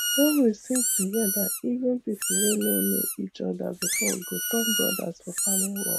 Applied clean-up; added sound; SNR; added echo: none; Squeak; 1 dB; none.